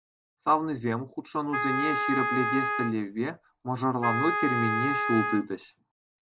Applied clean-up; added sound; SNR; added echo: none; Wind instrument, woodwind instrument; 1 dB; none.